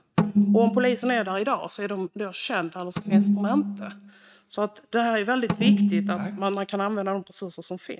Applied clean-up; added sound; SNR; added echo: neural mask model RNNoise.